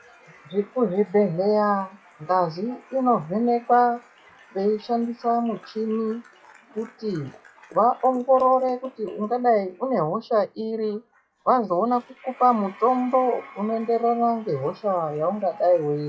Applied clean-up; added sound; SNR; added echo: classical method log-MMSE.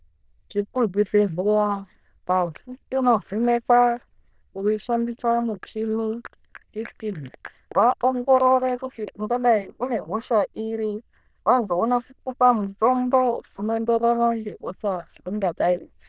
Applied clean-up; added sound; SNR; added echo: neural diffusion model UNIVERSE++.